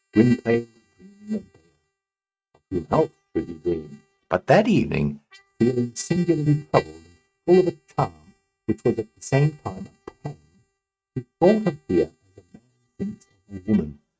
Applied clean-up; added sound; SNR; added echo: neural mask model RNNoise.